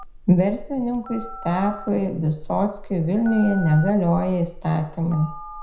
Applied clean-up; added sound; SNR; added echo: none; Telephone; 14 dB; reverberation time 0.4 s.